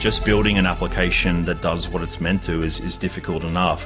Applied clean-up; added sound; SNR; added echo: none; none; none; none.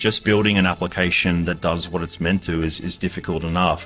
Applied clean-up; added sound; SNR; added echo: neural separator model SepFormer DNS4.